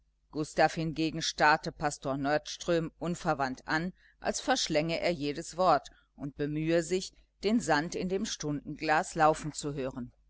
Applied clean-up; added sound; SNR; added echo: none; none; none; none.